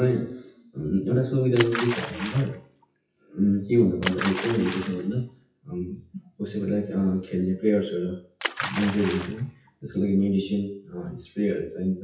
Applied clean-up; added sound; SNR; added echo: classical method WPE with log-MMSE.